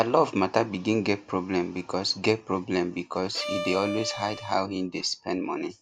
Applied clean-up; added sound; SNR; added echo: none; Bowed string instrument; 8 dB; none.